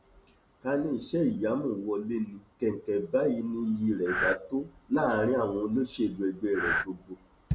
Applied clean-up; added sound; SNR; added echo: none; Breathing; -1 dB; none.